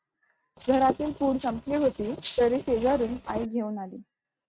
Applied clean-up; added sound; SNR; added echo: neural mask model RNNoise.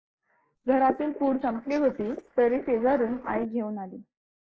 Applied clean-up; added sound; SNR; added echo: neural mask model Resemble Enhance denoiser.